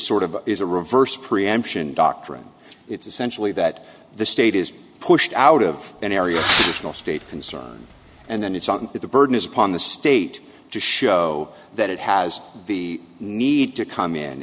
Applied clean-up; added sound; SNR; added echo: none; Fireworks; 6 dB; none.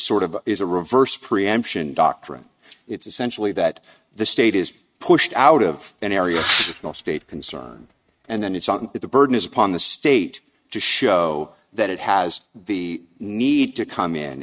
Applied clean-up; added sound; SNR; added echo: neural mask model RNNoise.